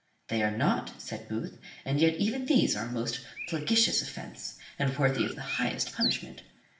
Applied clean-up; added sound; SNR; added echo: none; Bird; 9 dB; reverberation time 0.6 s.